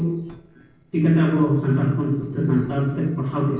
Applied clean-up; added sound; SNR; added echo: neural separator model SepFormer DNS4.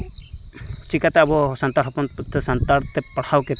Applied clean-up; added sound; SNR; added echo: none; none; none; none.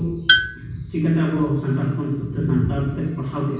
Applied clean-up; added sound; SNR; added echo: none; Tools; 4 dB; reverberation time 1.2 s.